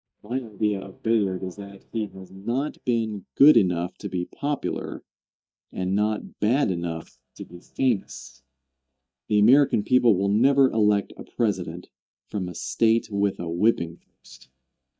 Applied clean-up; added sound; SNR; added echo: neural mask model DeepFilterNet 3.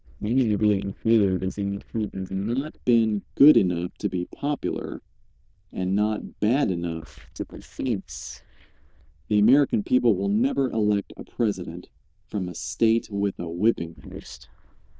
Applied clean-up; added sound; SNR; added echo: neural diffusion model UNIVERSE++.